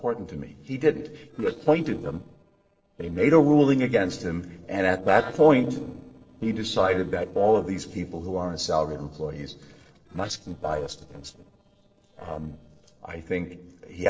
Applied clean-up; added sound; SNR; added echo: neural separator model SepFormer DNS4.